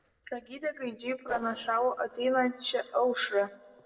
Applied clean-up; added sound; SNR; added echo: neural separator model SepFormer DNS4.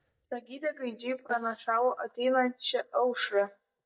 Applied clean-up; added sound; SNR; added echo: neural mask model DeepFilterNet 3.